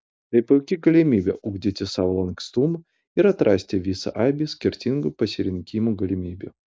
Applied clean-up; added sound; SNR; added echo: none; none; none; none.